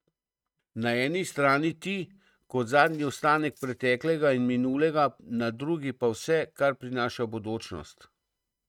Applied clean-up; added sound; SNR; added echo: neural mask model RNNoise.